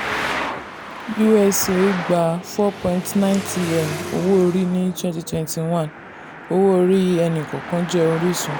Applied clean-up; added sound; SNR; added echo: none; Traffic noise, roadway noise; 10 dB; none.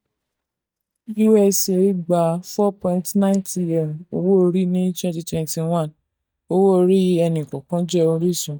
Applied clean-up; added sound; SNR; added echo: neural mask model DeepFilterNet 3.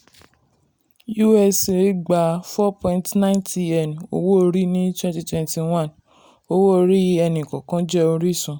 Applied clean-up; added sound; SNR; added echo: none; none; none; none.